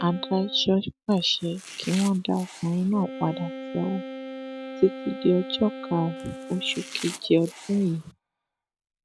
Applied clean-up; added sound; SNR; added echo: none; Wind instrument, woodwind instrument + Domestic sounds, home sounds; 12 dB; none.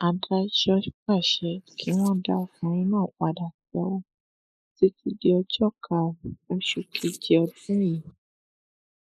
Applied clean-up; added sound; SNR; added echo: neural mask model Resemble Enhance denoiser.